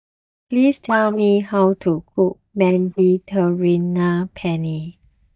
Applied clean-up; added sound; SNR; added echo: neural mask model DeepFilterNet 3.